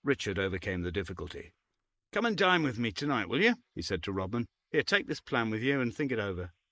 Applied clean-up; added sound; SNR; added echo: neural mask model Resemble Enhance denoiser.